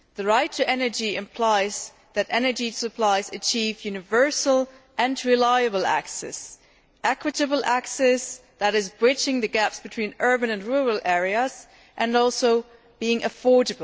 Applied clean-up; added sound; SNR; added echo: none; none; none; none.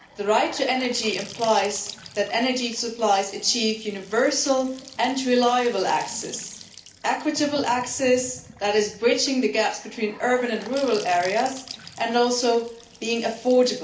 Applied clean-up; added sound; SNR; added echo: none; Trickle, dribble / Bathtub (filling or washing) / Sink (filling or washing) / Gurgling / Splash, splatter; 19 dB; reverberation time 0.4 s.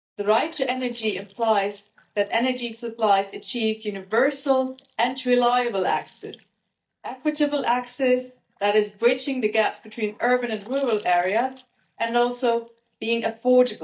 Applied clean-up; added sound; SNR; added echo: neural mask model DeepFilterNet 3.